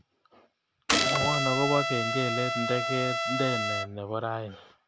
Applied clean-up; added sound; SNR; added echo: none; Trumpet + Gunshot, gunfire; -2 dB; none.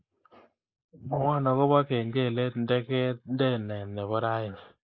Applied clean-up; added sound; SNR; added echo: neural mask model Resemble Enhance denoiser.